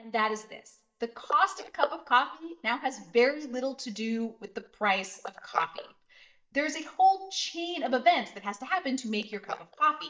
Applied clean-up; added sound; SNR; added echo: neural mask model DeepFilterNet 3.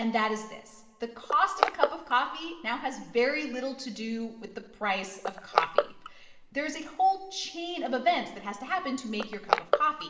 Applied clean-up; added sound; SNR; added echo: none; Crushing; 4 dB; reverberation time 2.0 s.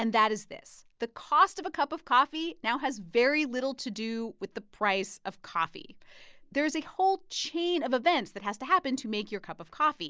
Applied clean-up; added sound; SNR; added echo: none; none; none; none.